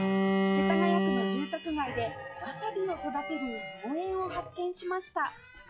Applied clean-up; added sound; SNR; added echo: classical method log-MMSE.